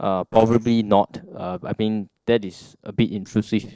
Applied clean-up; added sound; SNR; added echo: neural separator model SepFormer DNS4.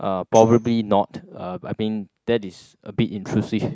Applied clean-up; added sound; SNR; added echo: neural mask model RNNoise.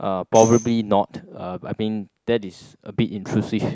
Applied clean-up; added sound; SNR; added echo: none; Tambourine; 15 dB; none.